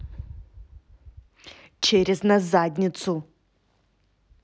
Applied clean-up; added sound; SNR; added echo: none; none; none; none.